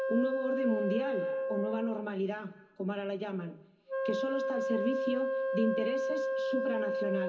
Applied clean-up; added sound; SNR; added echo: none; Wind instrument, woodwind instrument; -1 dB; reverberation time 0.4 s.